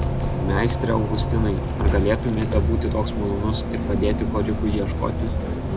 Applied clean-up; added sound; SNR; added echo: none; Bus; -2 dB; none.